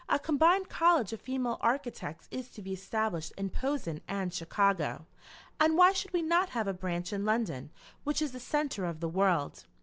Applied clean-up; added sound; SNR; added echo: none; none; none; none.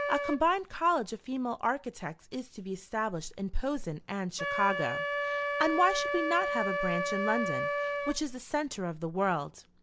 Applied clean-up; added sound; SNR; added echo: none; Wind instrument, woodwind instrument; 4 dB; none.